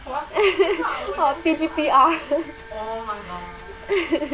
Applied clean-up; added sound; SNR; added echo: none; Mechanisms + Wind instrument, woodwind instrument; 19 dB; none.